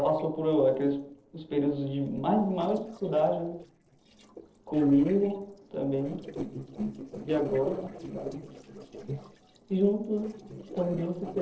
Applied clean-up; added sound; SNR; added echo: neural separator model SepFormer DNS4.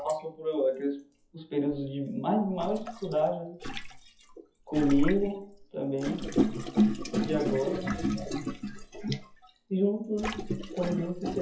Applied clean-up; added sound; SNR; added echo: classical method WPE with log-MMSE.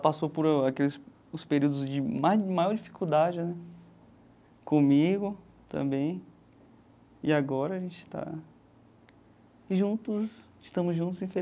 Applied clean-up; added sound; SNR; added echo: none; none; none; none.